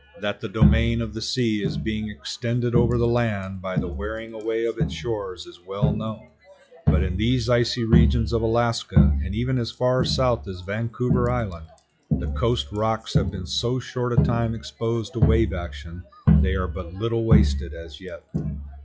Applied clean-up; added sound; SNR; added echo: classical method log-MMSE.